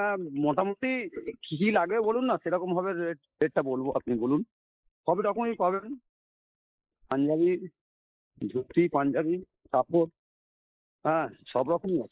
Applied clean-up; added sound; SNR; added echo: neural mask model Resemble Enhance denoiser.